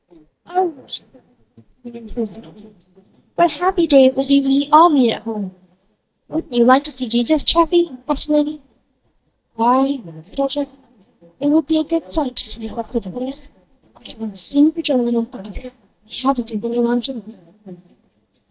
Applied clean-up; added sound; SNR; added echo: neural mask model DeepFilterNet 3.